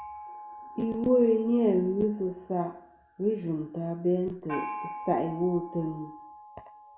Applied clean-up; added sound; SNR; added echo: none; Gong; 14 dB; reverberation time 0.2 s.